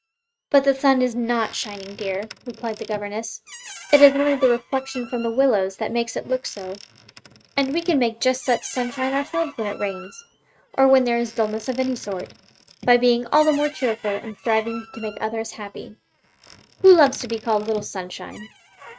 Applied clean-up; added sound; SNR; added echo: neural mask model RNNoise.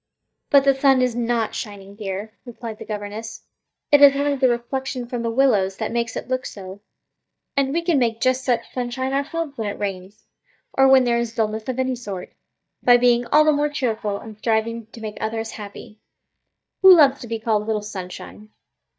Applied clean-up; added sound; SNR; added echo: neural mask model DeepFilterNet 3.